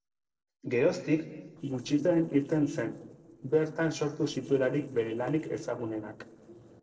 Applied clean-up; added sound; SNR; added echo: neural separator model SepFormer DNS4.